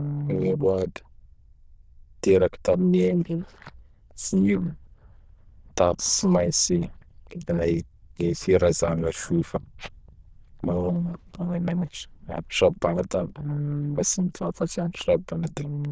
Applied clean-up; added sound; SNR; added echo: neural diffusion model UNIVERSE++.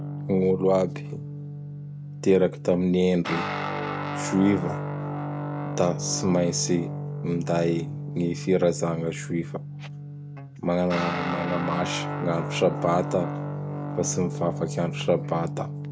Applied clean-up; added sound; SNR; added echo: none; Guitar; 6 dB; none.